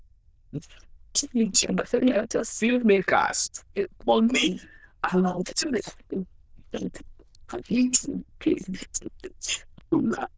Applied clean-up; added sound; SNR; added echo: neural diffusion model UNIVERSE++.